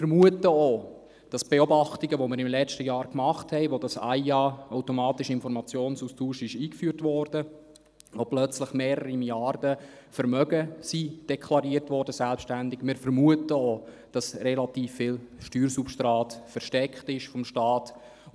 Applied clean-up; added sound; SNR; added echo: none; none; none; none.